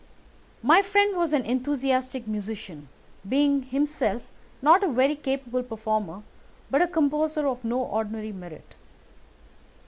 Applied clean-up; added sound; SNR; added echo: none; none; none; none.